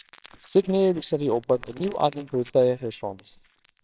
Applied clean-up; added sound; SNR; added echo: neural separator model SepFormer WHAMR!.